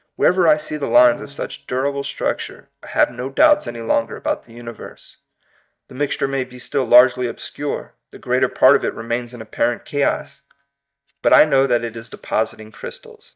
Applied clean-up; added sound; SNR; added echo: neural mask model DeepFilterNet 3.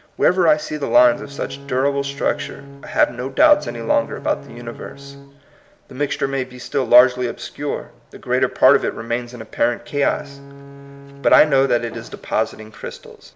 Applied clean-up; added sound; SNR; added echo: none; Bowed string instrument; 17 dB; none.